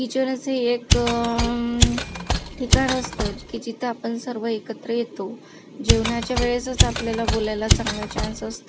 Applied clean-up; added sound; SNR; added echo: none; Mechanisms; -3 dB; none.